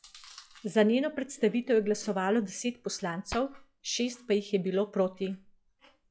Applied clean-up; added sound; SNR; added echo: classical method log-MMSE.